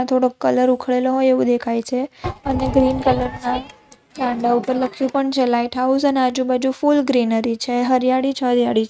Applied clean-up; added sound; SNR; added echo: neural mask model RNNoise.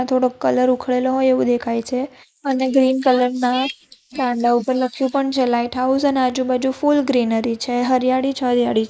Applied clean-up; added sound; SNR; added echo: neural mask model Resemble Enhance denoiser.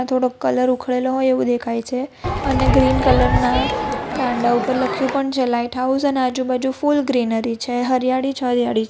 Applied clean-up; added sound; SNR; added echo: none; Crowd; 1 dB; none.